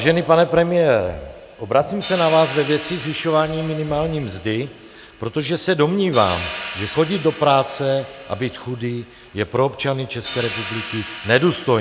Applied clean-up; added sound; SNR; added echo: none; Hi-hat; 13 dB; none.